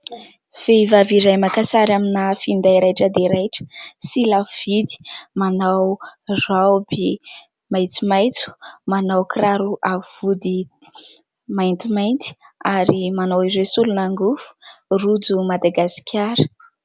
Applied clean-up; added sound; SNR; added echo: none; none; none; none.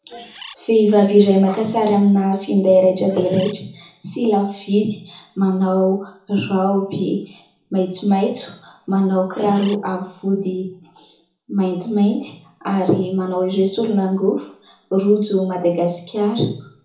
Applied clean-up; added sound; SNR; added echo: none; Bird; 20 dB; reverberation time 0.7 s.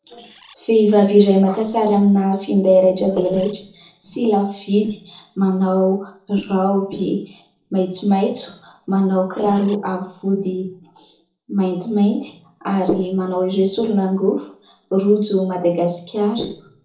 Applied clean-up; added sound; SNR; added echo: neural separator model SepFormer DNS4.